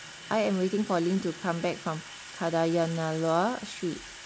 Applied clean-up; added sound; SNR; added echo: none; Sink (filling or washing) / Water tap, faucet; 15 dB; none.